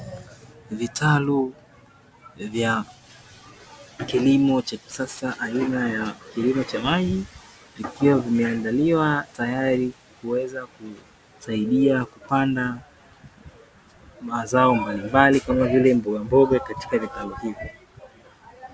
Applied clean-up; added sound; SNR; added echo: none; none; none; none.